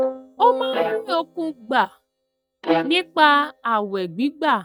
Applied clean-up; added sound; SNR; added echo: neural mask model DeepFilterNet 3.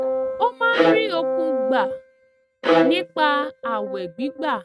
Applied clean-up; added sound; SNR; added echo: neural mask model RNNoise.